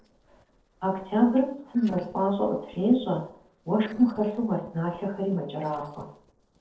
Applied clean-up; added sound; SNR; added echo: neural separator model SepFormer DNS4.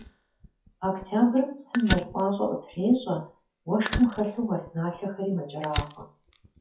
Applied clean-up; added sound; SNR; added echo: classical method WPE with log-MMSE.